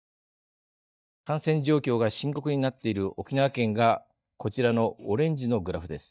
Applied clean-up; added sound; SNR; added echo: neural mask model DeepFilterNet 3.